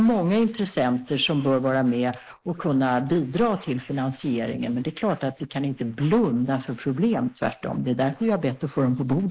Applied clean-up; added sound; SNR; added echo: neural mask model Resemble Enhance denoiser.